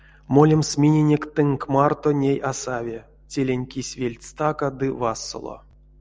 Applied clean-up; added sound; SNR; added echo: none; none; none; none.